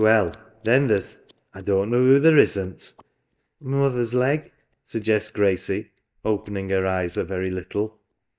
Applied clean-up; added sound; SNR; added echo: neural mask model DeepFilterNet 3.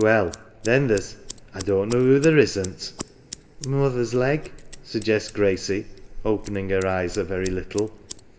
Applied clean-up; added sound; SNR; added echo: none; Scissors; 20 dB; reverberation time 2.1 s.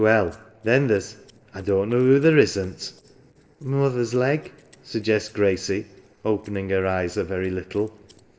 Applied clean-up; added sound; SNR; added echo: neural separator model SepFormer DNS4.